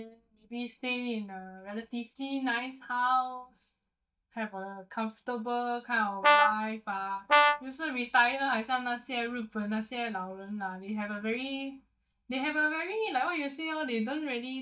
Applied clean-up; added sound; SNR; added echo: neural mask model DeepFilterNet 3.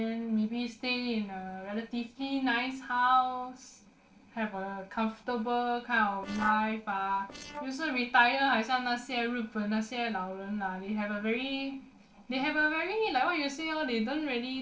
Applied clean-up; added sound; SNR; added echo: neural separator model SepFormer DNS4.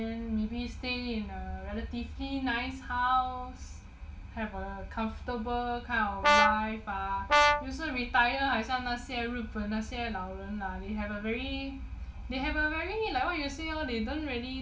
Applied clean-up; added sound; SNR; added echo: none; Brass instrument; -5 dB; reverberation time 0.2 s.